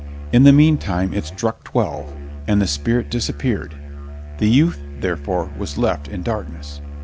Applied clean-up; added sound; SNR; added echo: none; Musical instrument; 11 dB; none.